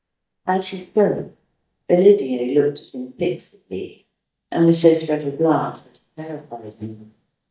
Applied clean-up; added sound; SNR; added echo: neural mask model DeepFilterNet 3.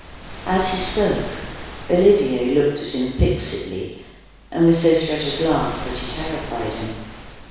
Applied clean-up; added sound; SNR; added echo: none; Waves, surf; 13 dB; reverberation time 1.1 s.